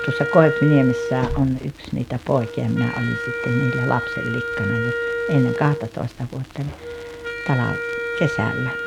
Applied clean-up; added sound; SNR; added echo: none; Wind instrument, woodwind instrument; 5 dB; none.